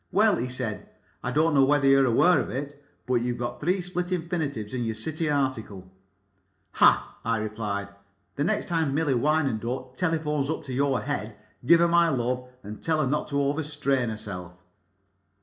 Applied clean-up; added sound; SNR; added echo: none; none; none; reverberation time 0.4 s.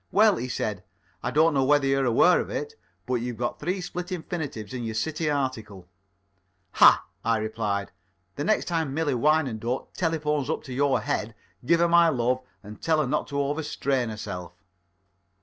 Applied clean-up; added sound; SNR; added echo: none; none; none; none.